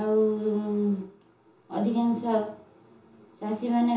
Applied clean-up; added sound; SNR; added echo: none; none; none; reverberation time 0.6 s.